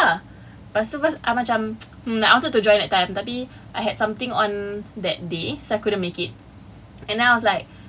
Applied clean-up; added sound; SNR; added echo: none; none; none; none.